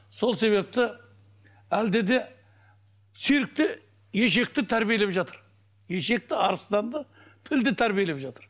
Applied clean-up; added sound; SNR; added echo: none; none; none; none.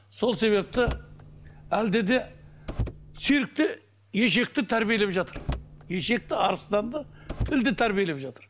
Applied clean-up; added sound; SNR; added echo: none; Car; 10 dB; none.